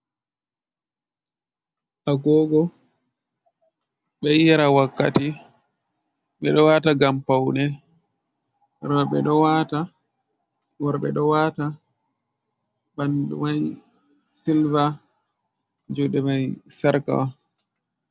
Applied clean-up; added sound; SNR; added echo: none; none; none; none.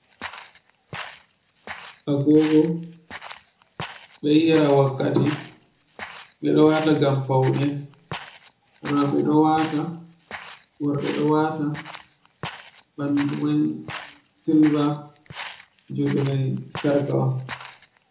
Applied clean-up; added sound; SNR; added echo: none; Walk, footsteps; 17 dB; reverberation time 0.5 s.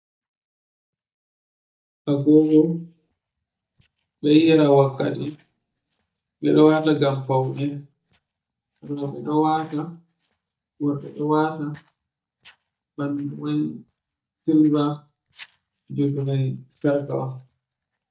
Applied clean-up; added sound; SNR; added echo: neural mask model DeepFilterNet 3.